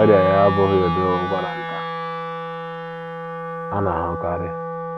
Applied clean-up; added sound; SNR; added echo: none; Wind instrument, woodwind instrument; 4 dB; none.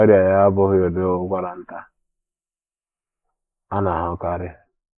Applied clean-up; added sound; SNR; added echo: neural mask model Resemble Enhance denoiser.